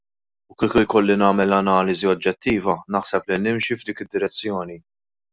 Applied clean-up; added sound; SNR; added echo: none; none; none; none.